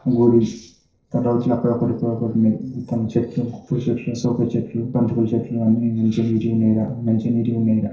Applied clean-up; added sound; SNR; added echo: neural separator model SepFormer DNS4.